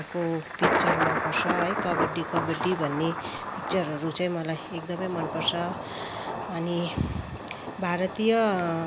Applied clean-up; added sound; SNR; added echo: none; Thunder; 2 dB; none.